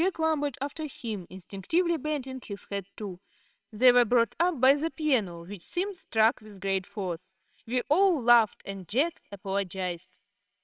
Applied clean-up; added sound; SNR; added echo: neural separator model SepFormer WHAMR!.